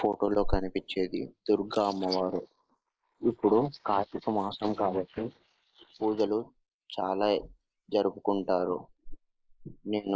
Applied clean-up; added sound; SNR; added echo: neural mask model Resemble Enhance denoiser.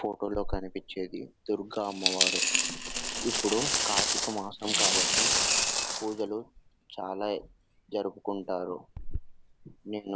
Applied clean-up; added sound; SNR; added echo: none; Coin (dropping); -4 dB; none.